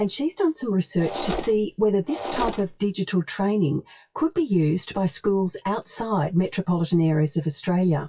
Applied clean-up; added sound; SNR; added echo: classical method WPE with log-MMSE.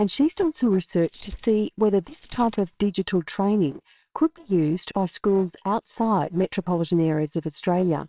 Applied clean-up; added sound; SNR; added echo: neural separator model SepFormer WHAMR!.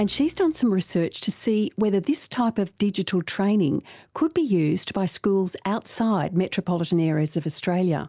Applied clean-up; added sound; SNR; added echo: none; none; none; none.